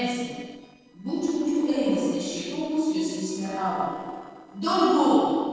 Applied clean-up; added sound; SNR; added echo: neural separator model SepFormer DNS4.